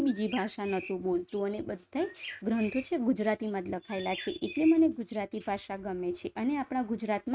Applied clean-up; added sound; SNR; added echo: neural mask model RNNoise.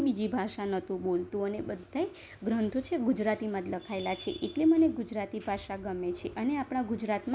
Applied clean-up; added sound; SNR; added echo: none; none; none; none.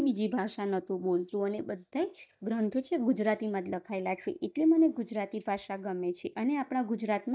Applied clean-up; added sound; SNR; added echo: neural mask model DeepFilterNet 3.